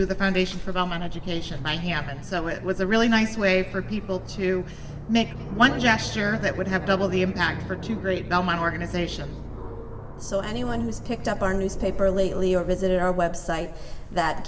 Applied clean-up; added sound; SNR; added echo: none; Aircraft; 7 dB; reverberation time 1.3 s.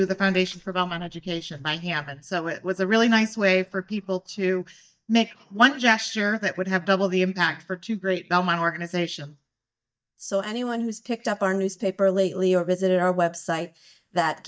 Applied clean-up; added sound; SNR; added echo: neural mask model DeepFilterNet 3.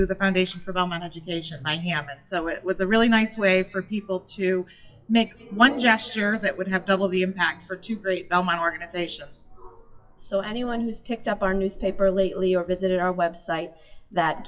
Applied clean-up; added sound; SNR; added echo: classical method WPE with log-MMSE.